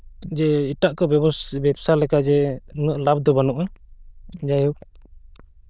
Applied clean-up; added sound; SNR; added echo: neural diffusion model UNIVERSE++.